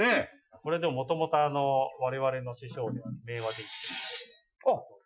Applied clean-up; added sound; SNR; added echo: classical method Wiener filter.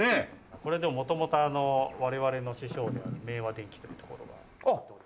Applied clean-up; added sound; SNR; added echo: none; none; none; none.